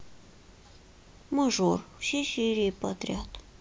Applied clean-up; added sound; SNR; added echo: none; none; none; none.